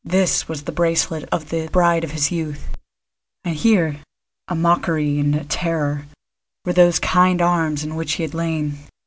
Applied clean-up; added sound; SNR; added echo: none; none; none; none.